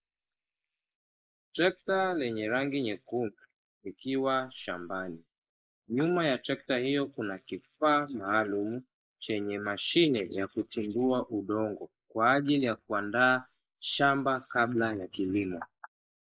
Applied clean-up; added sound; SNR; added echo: neural mask model Resemble Enhance denoiser.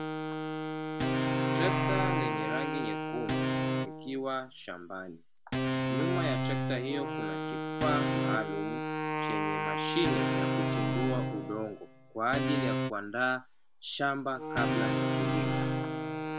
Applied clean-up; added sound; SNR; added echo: none; Organ + Wind instrument, woodwind instrument; -4 dB; none.